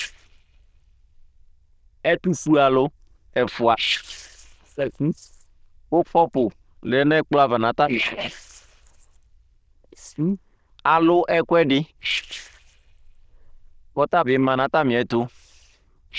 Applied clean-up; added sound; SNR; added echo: neural diffusion model UNIVERSE++.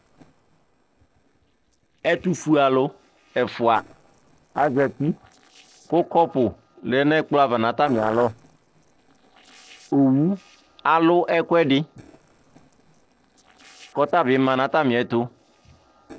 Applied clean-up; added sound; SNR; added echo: neural separator model SepFormer DNS4.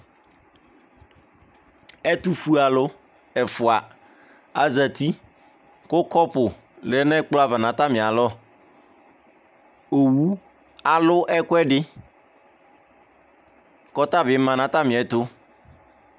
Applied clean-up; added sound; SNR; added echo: none; none; none; none.